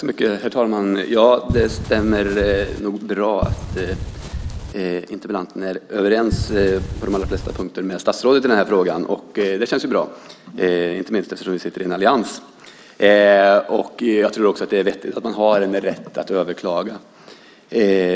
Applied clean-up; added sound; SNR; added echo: none; Wind; 7 dB; none.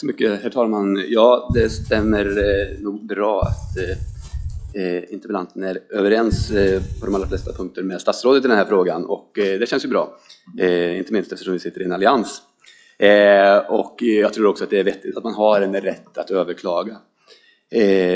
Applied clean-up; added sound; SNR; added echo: classical method log-MMSE.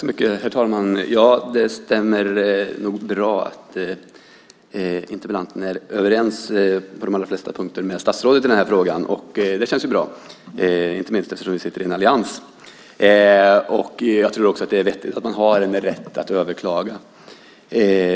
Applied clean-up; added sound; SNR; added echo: none; none; none; none.